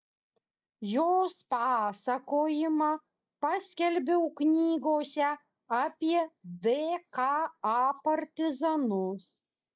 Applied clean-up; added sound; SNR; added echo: neural mask model DeepFilterNet 3.